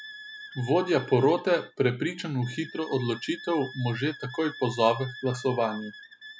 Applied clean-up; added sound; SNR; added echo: none; Wind instrument, woodwind instrument; 17 dB; none.